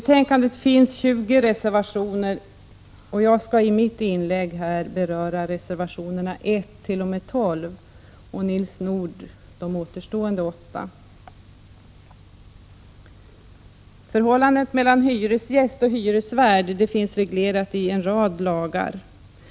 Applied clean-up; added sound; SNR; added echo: none; none; none; none.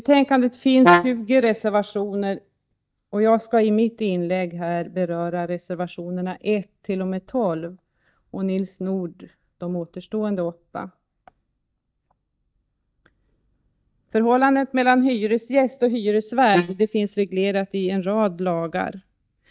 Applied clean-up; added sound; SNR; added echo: neural mask model DeepFilterNet 3.